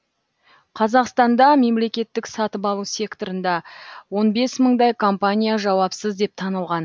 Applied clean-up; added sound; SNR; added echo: none; none; none; none.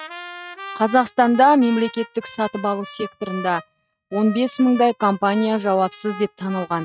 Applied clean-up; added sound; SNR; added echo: neural mask model RNNoise.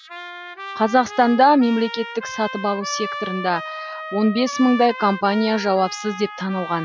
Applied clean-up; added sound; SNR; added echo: classical method Wiener filter.